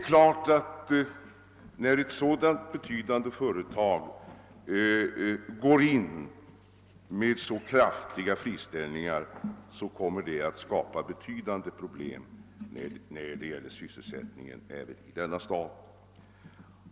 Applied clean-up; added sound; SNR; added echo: none; none; none; none.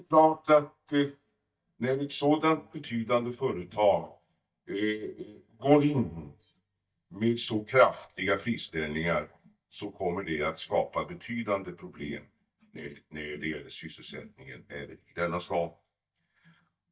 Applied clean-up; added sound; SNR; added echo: neural mask model DeepFilterNet 3.